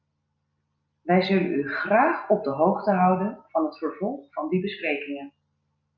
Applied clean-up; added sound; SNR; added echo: none; none; none; none.